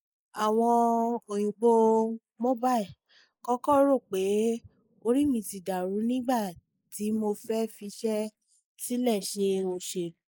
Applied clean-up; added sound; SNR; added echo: neural mask model Resemble Enhance denoiser.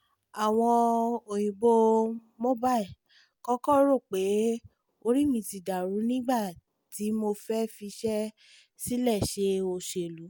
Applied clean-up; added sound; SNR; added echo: none; none; none; none.